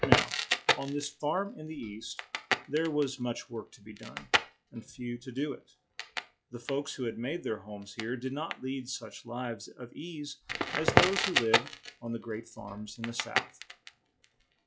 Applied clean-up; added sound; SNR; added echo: classical method log-MMSE.